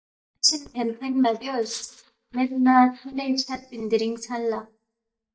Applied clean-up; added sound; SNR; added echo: neural mask model DeepFilterNet 3.